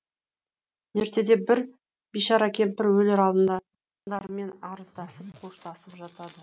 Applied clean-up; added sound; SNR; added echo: none; none; none; none.